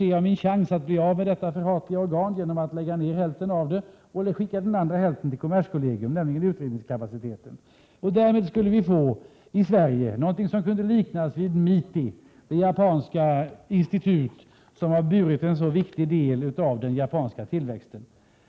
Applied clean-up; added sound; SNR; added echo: none; none; none; none.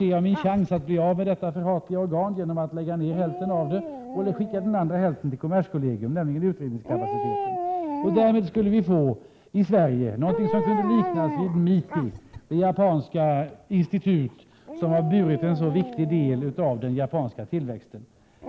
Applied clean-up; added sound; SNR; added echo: none; Dog; 10 dB; none.